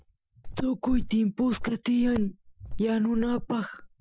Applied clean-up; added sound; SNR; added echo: classical method Wiener filter.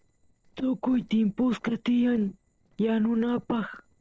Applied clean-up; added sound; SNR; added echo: neural separator model SepFormer DNS4.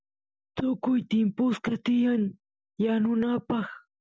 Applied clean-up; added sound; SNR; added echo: none; none; none; none.